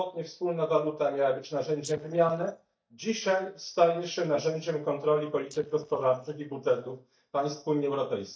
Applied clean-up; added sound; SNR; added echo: neural mask model DeepFilterNet 3.